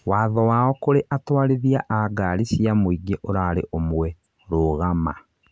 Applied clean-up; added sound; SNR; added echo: none; none; none; none.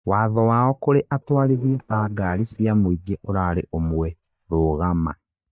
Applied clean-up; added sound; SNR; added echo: neural mask model DeepFilterNet 3.